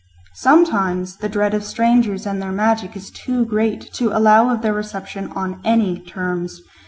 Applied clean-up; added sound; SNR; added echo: none; none; none; none.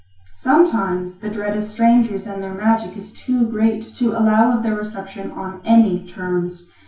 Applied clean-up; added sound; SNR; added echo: none; none; none; reverberation time 0.3 s.